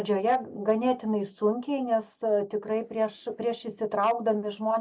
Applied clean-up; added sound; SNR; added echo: none; none; none; none.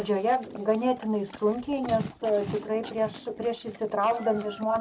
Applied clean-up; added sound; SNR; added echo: none; Livestock, farm animals, working animals; 14 dB; none.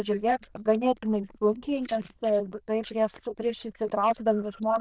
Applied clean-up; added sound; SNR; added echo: neural diffusion model UNIVERSE++.